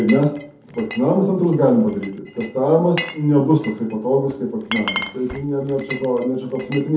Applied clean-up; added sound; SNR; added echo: none; Glass; 13 dB; reverberation time 0.5 s.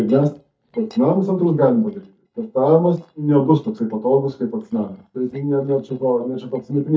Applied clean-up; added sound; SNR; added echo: neural mask model DeepFilterNet 3.